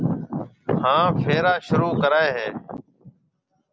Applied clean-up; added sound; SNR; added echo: none; none; none; none.